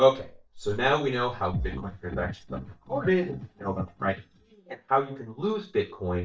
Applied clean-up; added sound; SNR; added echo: neural mask model DeepFilterNet 3.